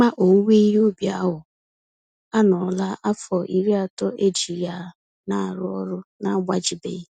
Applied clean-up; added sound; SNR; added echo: none; none; none; none.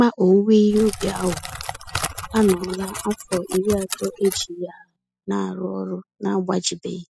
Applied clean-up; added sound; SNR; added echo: classical method spectral subtraction.